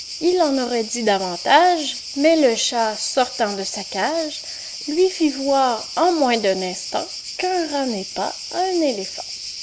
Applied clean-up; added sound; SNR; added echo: none; Cricket; 12 dB; none.